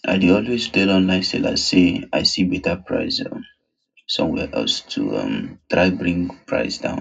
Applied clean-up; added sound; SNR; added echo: none; none; none; reverberation time 0.3 s.